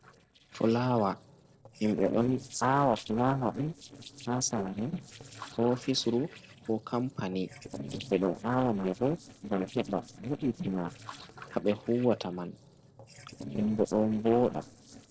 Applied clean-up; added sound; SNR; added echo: neural separator model SepFormer DNS4.